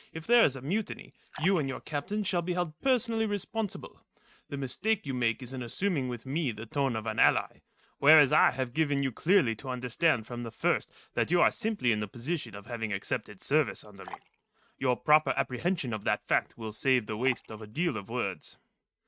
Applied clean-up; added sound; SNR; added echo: neural mask model RNNoise.